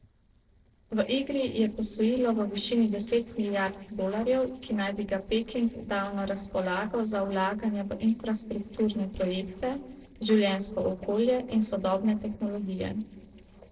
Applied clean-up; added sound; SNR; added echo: neural separator model SepFormer DNS4.